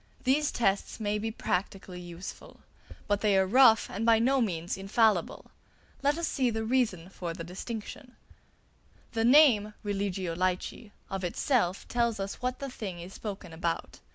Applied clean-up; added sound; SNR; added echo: none; none; none; none.